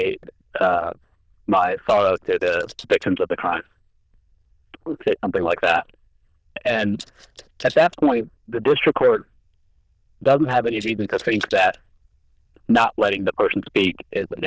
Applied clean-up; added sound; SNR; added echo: neural diffusion model UNIVERSE++.